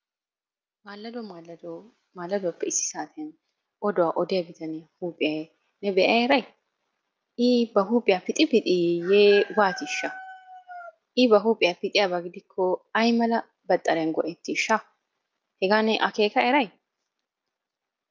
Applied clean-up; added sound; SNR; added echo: none; none; none; none.